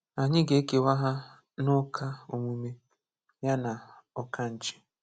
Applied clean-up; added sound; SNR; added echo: none; none; none; none.